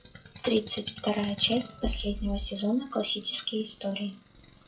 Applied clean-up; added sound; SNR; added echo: classical method WPE with log-MMSE.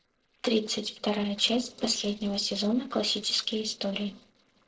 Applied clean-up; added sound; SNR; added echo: neural separator model SepFormer DNS4.